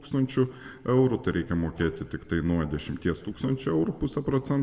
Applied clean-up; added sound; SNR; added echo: none; Marimba, xylophone; 17 dB; reverberation time 1.1 s.